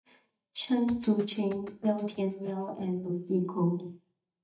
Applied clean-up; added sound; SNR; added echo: neural mask model DeepFilterNet 3.